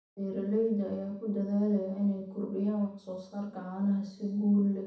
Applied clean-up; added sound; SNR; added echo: none; none; none; reverberation time 0.7 s.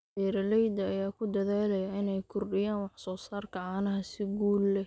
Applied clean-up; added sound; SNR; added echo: none; none; none; none.